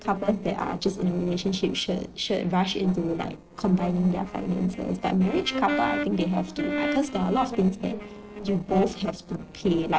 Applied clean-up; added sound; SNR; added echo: neural separator model SepFormer DNS4.